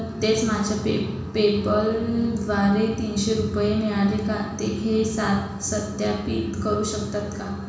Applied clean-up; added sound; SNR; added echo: none; none; none; reverberation time 1.1 s.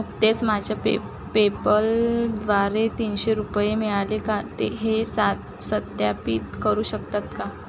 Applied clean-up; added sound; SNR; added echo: none; none; none; none.